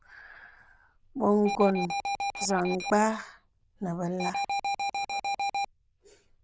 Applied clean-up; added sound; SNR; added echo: neural diffusion model UNIVERSE++.